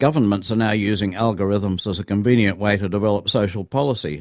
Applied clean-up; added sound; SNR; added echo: none; none; none; none.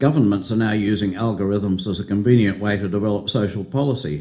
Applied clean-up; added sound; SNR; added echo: none; none; none; reverberation time 0.4 s.